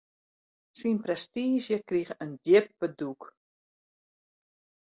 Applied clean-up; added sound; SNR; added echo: none; none; none; none.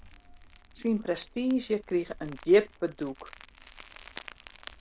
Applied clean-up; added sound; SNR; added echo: none; Crumpling, crinkling; 19 dB; none.